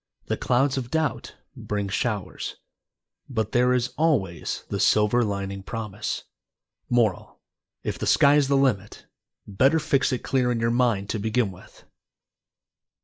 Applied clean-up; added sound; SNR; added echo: neural mask model Resemble Enhance denoiser.